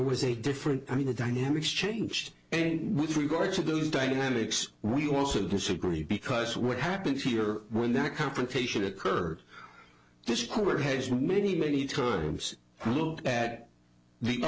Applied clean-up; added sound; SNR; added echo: none; none; none; none.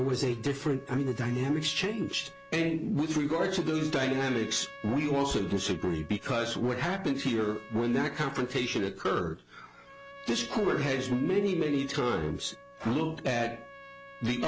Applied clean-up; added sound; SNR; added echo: none; Trumpet; 19 dB; none.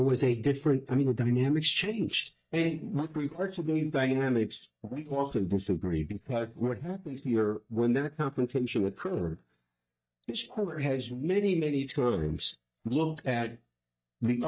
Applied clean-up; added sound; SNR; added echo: neural mask model DeepFilterNet 3.